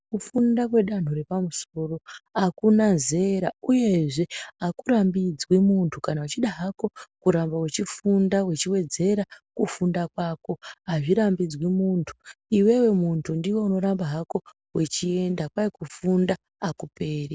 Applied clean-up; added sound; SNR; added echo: none; none; none; none.